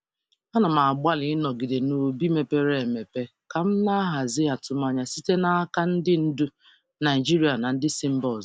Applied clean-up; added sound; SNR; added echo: none; none; none; none.